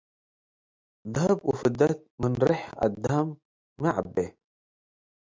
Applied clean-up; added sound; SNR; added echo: none; none; none; none.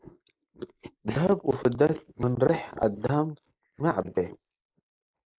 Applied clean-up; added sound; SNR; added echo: neural mask model Resemble Enhance denoiser.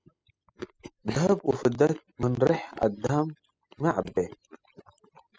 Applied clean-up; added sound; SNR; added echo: classical method spectral subtraction.